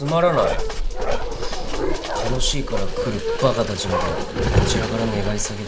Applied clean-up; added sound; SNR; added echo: none; Bark; -2 dB; reverberation time 0.3 s.